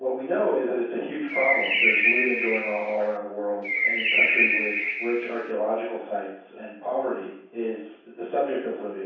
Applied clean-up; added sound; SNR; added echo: none; Bird; -4 dB; reverberation time 0.7 s.